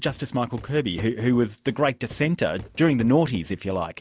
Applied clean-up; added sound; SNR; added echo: none; Walk, footsteps; 19 dB; none.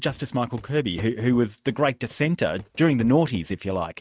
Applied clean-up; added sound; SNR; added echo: neural mask model RNNoise.